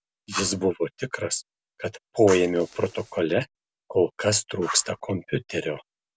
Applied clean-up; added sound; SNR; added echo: none; Fire; 16 dB; none.